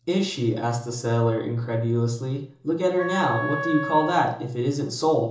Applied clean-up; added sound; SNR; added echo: none; Wind instrument, woodwind instrument; 8 dB; reverberation time 0.6 s.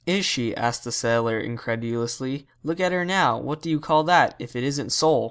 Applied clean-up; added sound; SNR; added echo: none; none; none; none.